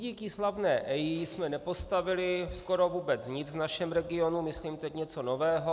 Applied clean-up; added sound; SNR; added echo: none; none; none; none.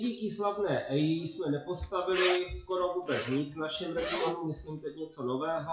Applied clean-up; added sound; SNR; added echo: classical method WPE with log-MMSE.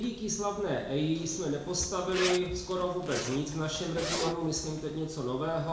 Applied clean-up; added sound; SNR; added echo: none; Zipper (clothing); 9 dB; reverberation time 0.6 s.